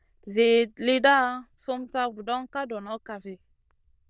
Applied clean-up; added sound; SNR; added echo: neural diffusion model UNIVERSE++.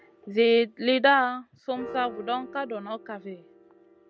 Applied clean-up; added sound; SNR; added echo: none; Piano; 19 dB; none.